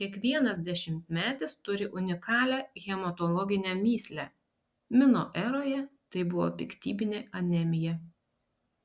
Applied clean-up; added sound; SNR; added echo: none; none; none; none.